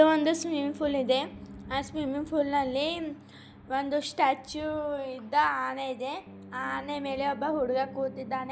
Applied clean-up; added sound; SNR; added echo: none; Piano; 18 dB; none.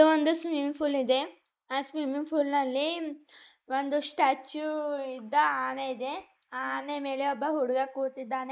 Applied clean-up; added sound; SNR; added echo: neural mask model Resemble Enhance denoiser.